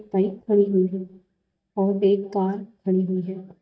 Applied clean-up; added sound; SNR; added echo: neural mask model DeepFilterNet 3.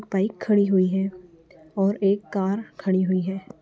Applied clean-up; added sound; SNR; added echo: none; none; none; none.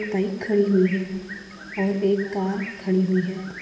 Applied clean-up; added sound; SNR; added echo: none; Bird; 16 dB; reverberation time 1.9 s.